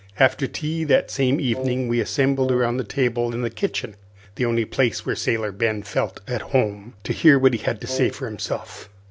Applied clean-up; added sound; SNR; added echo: none; Wind instrument, woodwind instrument; 10 dB; none.